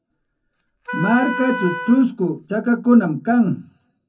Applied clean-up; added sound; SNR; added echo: none; Wind instrument, woodwind instrument; 10 dB; reverberation time 0.3 s.